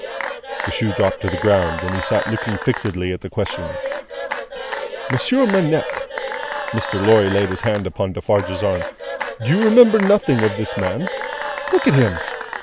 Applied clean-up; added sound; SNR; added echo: none; Applause / Cheering / Clapping; 7 dB; none.